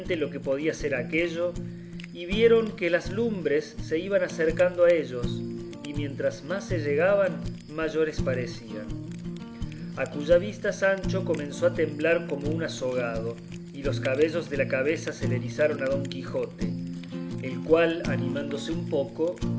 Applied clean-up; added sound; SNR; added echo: none; Fire; 7 dB; none.